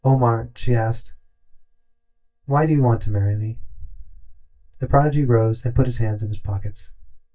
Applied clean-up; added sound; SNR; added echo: neural mask model DeepFilterNet 3.